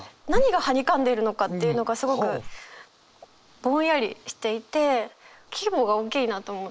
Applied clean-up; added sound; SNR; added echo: neural mask model Resemble Enhance denoiser.